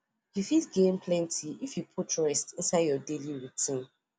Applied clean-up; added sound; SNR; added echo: none; none; none; none.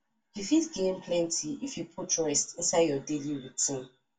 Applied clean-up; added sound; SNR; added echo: none; none; none; reverberation time 0.2 s.